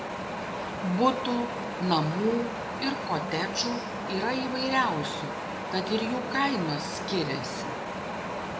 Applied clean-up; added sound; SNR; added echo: none; Wind; 3 dB; none.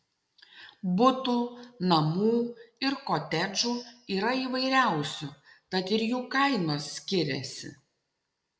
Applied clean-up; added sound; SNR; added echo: none; none; none; none.